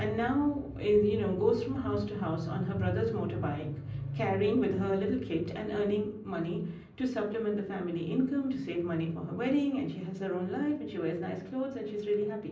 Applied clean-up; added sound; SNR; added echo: none; none; none; reverberation time 0.6 s.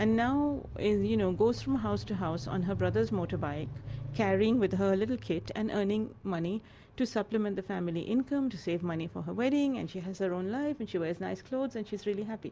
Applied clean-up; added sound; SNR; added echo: none; none; none; none.